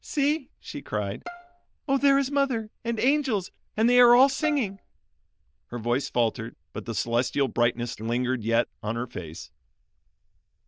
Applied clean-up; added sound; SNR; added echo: neural diffusion model UNIVERSE++.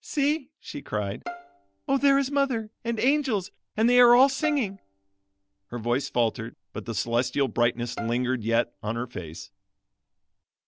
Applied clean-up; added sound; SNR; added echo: none; Bowed string instrument; 18 dB; none.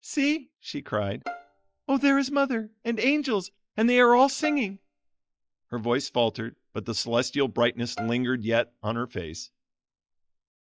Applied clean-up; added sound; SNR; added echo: classical method log-MMSE.